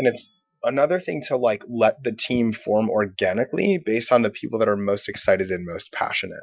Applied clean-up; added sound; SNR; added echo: classical method Wiener filter.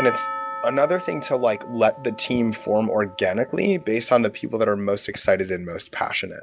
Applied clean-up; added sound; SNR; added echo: none; Percussion; 13 dB; none.